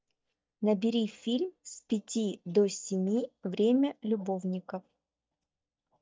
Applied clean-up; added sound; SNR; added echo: neural mask model DeepFilterNet 3.